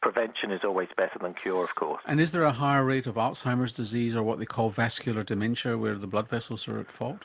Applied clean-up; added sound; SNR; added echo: none; none; none; none.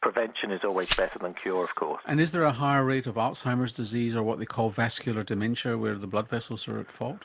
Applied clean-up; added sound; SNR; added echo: none; Glass; 10 dB; none.